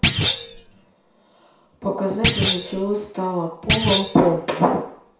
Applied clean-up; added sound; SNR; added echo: none; Thump, thud; -4 dB; reverberation time 0.6 s.